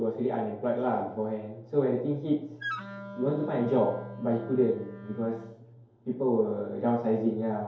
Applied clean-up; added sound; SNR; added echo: none; Wind instrument, woodwind instrument; 13 dB; reverberation time 2.4 s.